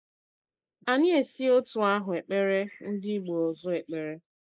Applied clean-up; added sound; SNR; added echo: neural mask model Resemble Enhance denoiser.